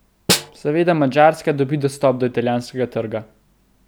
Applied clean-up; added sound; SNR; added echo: none; Snare drum; 4 dB; none.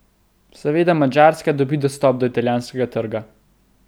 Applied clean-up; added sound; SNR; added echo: none; none; none; none.